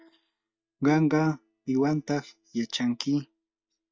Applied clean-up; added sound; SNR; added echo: neural mask model DeepFilterNet 3.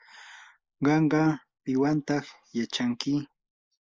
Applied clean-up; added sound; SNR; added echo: neural mask model Resemble Enhance denoiser.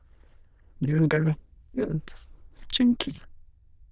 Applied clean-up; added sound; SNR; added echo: neural diffusion model UNIVERSE++.